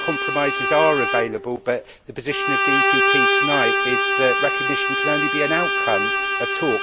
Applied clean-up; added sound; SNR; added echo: none; Bowed string instrument; -3 dB; none.